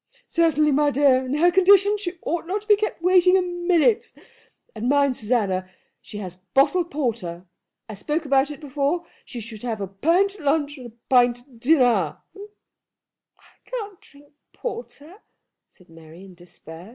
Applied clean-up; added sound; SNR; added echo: none; none; none; none.